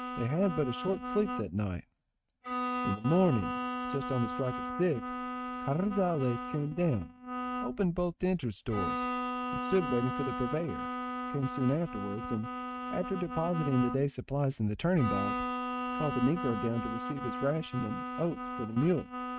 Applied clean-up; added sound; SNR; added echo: neural mask model RNNoise.